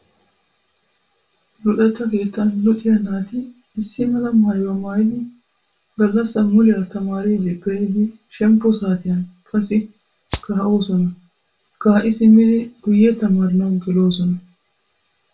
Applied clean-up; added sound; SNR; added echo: none; Rattle (instrument); 12 dB; reverberation time 0.2 s.